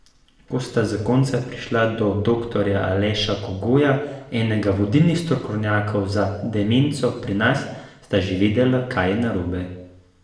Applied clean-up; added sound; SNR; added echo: none; none; none; reverberation time 0.8 s.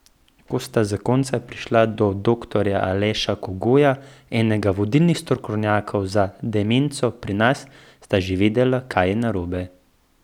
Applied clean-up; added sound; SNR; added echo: none; none; none; none.